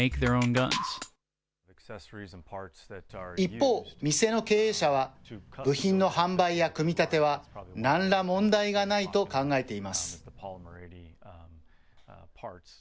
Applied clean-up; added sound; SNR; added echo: none; none; none; none.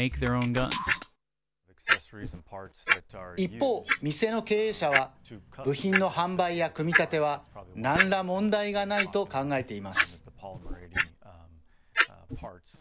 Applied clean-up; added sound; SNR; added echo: none; Clock; 3 dB; none.